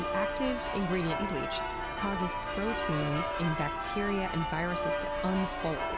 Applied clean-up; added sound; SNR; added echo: none; Church bell; 0 dB; none.